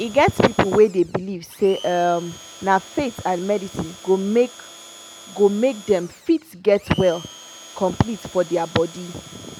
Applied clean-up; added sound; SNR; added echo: none; Domestic sounds, home sounds; 20 dB; none.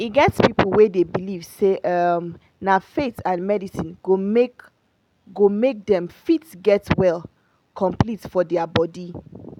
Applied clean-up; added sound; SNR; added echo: none; none; none; none.